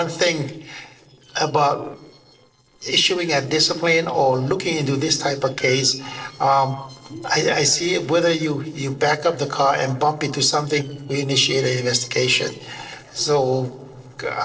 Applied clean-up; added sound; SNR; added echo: neural separator model SepFormer DNS4.